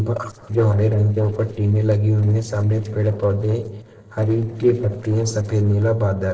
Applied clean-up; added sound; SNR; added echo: neural separator model SepFormer DNS4.